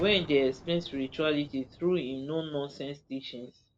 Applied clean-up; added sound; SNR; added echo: none; Boom; 20 dB; none.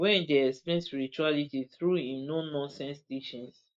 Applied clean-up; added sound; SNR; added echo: neural mask model Resemble Enhance denoiser.